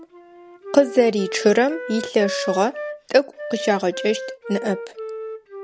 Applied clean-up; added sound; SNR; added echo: none; Wind instrument, woodwind instrument; 10 dB; none.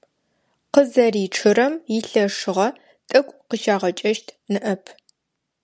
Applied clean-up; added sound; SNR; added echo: none; none; none; none.